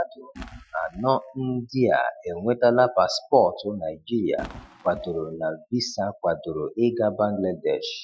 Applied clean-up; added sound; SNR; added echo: classical method Wiener filter.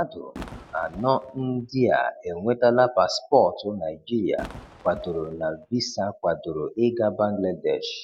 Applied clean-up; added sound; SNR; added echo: none; Fireworks; 17 dB; none.